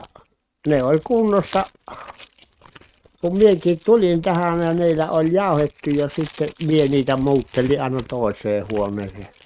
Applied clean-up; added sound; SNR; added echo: neural mask model RNNoise.